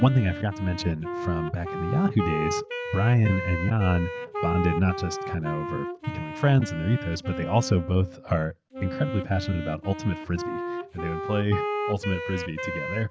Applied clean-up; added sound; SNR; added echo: none; Wind instrument, woodwind instrument; 7 dB; none.